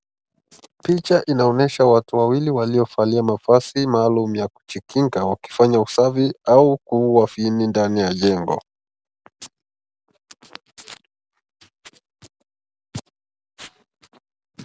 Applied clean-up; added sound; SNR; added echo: none; none; none; none.